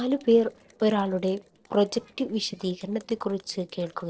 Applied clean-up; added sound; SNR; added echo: neural separator model SepFormer DNS4.